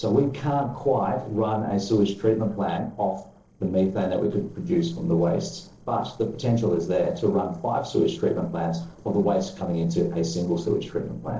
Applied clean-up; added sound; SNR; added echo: neural separator model SepFormer DNS4.